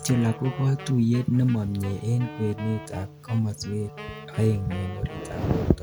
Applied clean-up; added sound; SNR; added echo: none; Wind instrument, woodwind instrument + Wind instrument, woodwind instrument; 15 dB; none.